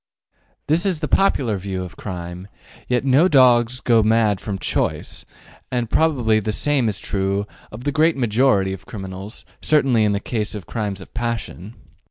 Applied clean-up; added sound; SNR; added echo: none; none; none; none.